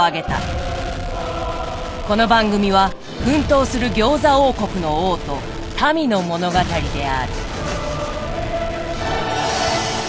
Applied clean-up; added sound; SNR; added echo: none; Explosion; 7 dB; none.